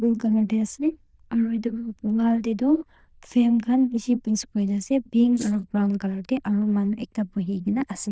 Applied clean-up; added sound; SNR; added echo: neural diffusion model UNIVERSE++.